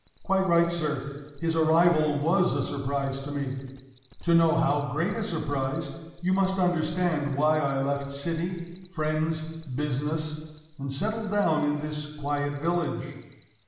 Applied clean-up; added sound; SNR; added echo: none; Cricket; 10 dB; reverberation time 1.1 s.